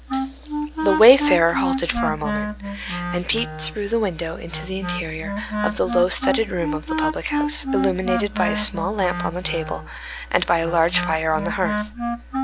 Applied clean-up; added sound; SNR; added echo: none; Wind instrument, woodwind instrument; 4 dB; none.